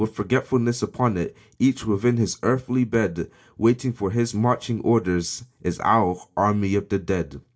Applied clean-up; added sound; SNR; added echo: none; none; none; reverberation time 0.2 s.